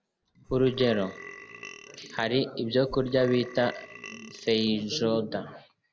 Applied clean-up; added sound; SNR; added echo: none; Burping, eructation; 16 dB; none.